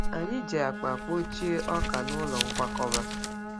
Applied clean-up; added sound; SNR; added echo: none; Bowed string instrument + Crumpling, crinkling; 1 dB; none.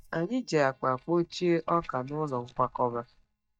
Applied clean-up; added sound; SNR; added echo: neural mask model DeepFilterNet 3.